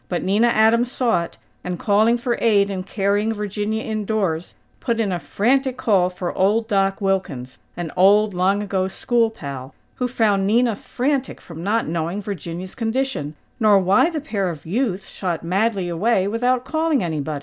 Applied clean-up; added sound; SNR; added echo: none; none; none; none.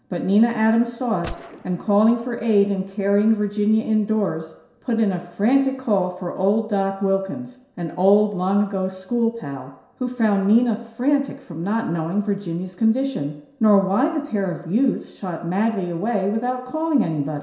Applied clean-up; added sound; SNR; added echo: none; Gunshot, gunfire; 20 dB; reverberation time 0.7 s.